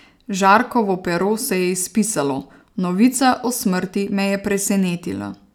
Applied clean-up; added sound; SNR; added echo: none; none; none; none.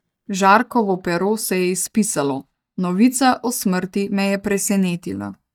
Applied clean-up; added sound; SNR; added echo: neural mask model DeepFilterNet 3.